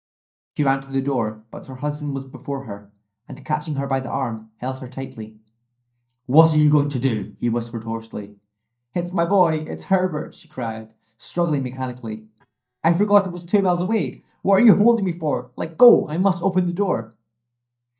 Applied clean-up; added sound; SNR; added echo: neural mask model DeepFilterNet 3.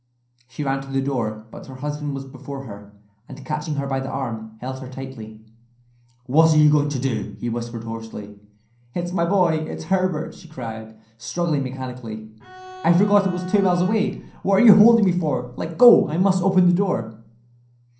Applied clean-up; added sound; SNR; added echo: none; Bowed string instrument; 16 dB; reverberation time 0.6 s.